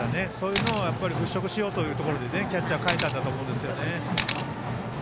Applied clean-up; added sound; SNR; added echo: none; Camera; 9 dB; none.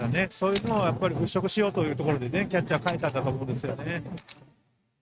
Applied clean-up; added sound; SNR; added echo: neural mask model RNNoise.